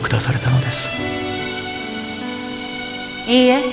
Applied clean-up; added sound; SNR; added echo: none; Drill; 17 dB; none.